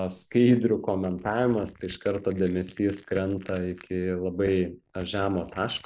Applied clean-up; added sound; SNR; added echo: neural mask model Resemble Enhance denoiser.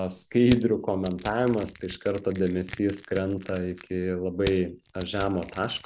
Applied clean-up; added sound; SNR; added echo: none; Crushing; 13 dB; none.